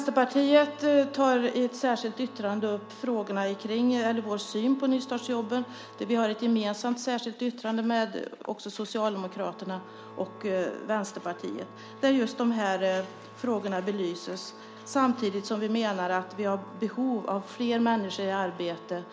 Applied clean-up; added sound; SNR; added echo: none; Organ; 19 dB; none.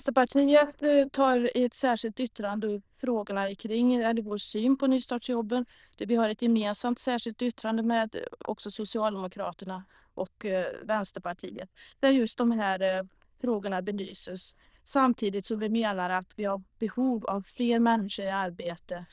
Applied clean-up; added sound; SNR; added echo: neural diffusion model UNIVERSE++.